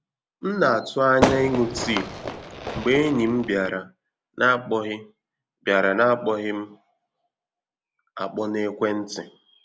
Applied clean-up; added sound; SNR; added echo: none; Fireworks; 3 dB; none.